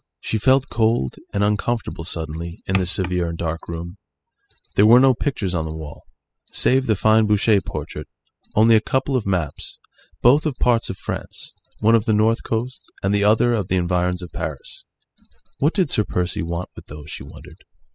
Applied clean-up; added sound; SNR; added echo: classical method spectral subtraction.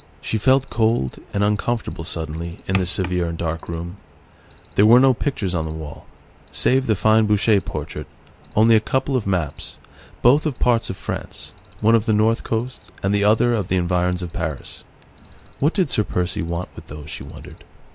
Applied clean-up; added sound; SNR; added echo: none; Alarm; 17 dB; none.